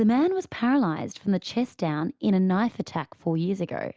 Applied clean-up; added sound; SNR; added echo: none; none; none; none.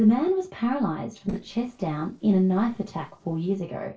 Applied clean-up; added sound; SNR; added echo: neural separator model SepFormer DNS4.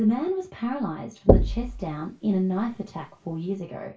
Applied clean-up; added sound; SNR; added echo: none; Knock / Wood; -2 dB; reverberation time 0.2 s.